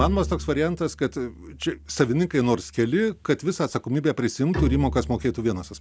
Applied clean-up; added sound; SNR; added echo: none; Bowed string instrument; 9 dB; none.